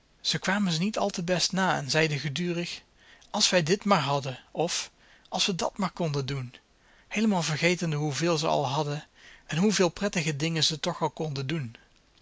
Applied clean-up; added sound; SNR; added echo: none; none; none; none.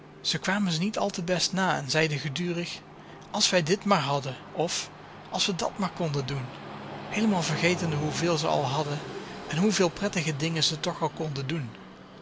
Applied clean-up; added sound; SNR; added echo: none; Train; 13 dB; none.